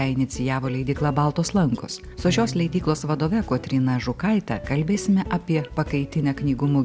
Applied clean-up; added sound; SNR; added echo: none; Bowed string instrument; 16 dB; none.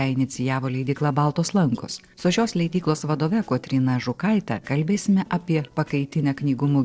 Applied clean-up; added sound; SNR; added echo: neural separator model SepFormer DNS4.